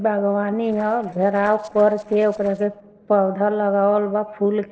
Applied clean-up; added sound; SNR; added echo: neural separator model SepFormer DNS4.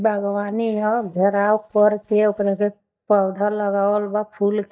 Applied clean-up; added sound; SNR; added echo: neural mask model DeepFilterNet 3.